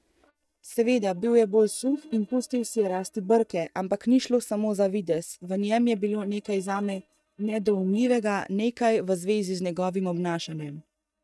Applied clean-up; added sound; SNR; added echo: neural mask model DeepFilterNet 3.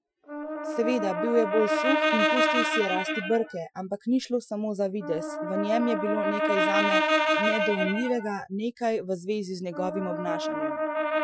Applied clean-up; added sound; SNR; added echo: classical method Wiener filter.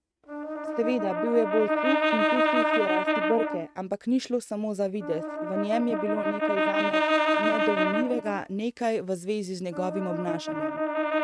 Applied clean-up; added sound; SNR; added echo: neural mask model RNNoise.